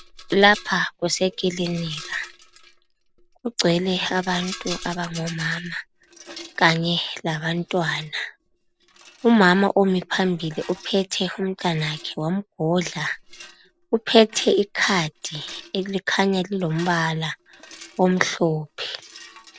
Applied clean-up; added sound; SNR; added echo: none; Rattle; 20 dB; none.